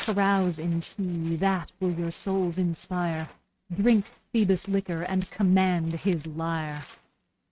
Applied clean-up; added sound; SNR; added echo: neural mask model RNNoise.